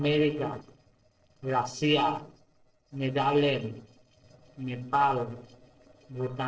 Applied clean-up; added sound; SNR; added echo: neural separator model SepFormer DNS4.